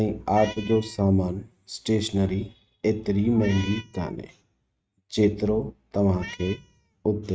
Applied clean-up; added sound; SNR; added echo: neural mask model RNNoise.